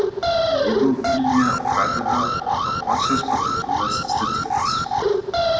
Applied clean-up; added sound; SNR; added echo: none; Alarm; -5 dB; reverberation time 1.9 s.